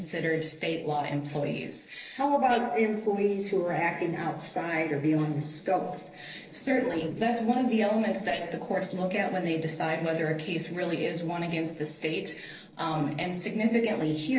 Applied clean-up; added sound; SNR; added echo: neural separator model SepFormer DNS4.